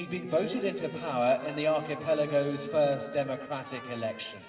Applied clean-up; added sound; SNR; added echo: none; Trumpet; 19 dB; reverberation time 2.4 s.